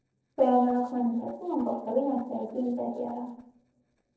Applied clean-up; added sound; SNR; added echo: neural separator model SepFormer DNS4.